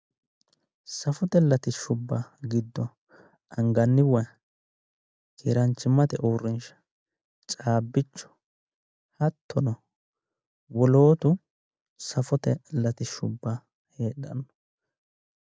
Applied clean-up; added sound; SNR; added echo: none; none; none; none.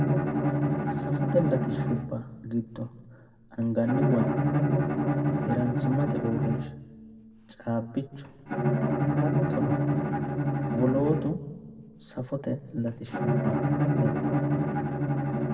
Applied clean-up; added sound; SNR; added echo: none; Bowed string instrument; -4 dB; reverberation time 0.9 s.